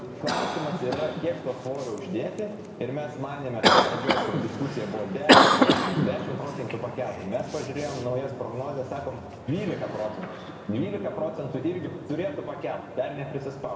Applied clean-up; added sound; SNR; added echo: none; Cough; -3 dB; reverberation time 1.8 s.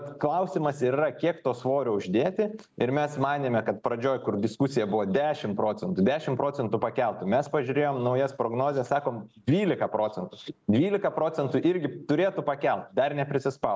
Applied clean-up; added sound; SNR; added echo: none; none; none; none.